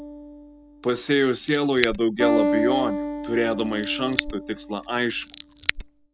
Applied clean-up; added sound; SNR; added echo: none; Scissors + Acoustic guitar; 3 dB; none.